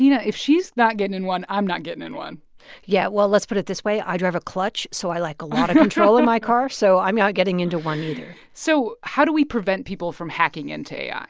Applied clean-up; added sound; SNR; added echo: none; none; none; none.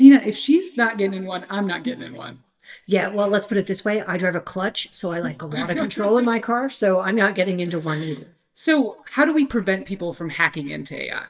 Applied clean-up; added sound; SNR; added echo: neural mask model DeepFilterNet 3.